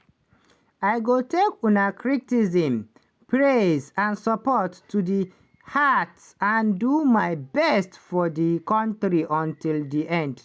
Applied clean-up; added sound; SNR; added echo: none; none; none; none.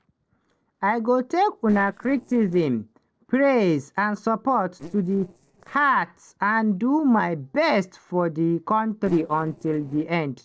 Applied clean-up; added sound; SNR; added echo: neural separator model SepFormer DNS4.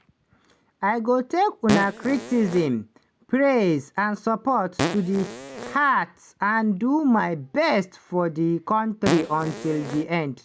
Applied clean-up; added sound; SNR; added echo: none; Fart; 6 dB; none.